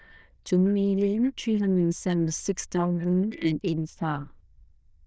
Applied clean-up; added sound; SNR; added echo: neural diffusion model UNIVERSE++.